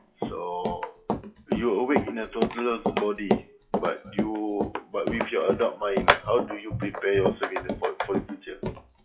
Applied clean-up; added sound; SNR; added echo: classical method WPE with log-MMSE.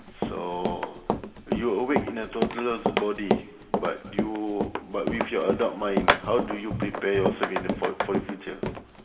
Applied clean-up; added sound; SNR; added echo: none; Run; 0 dB; reverberation time 1.8 s.